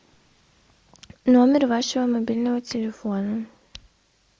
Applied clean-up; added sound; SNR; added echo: none; none; none; none.